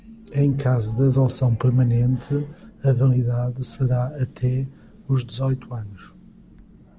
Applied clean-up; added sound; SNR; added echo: none; none; none; none.